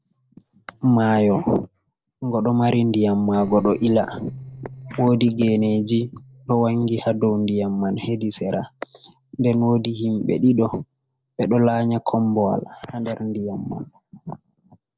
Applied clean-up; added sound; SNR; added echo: neural separator model SepFormer DNS4.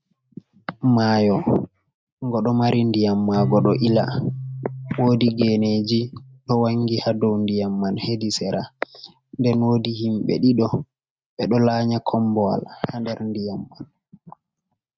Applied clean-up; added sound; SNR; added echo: neural mask model RNNoise.